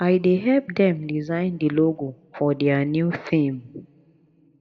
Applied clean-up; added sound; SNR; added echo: none; none; none; reverberation time 0.8 s.